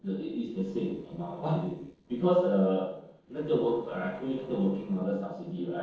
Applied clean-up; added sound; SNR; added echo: neural separator model SepFormer DNS4.